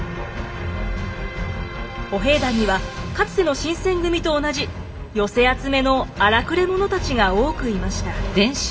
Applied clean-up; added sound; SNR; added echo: none; none; none; reverberation time 1.2 s.